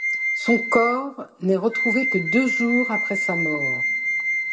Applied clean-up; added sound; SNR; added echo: none; Wind instrument, woodwind instrument; 1 dB; reverberation time 1.4 s.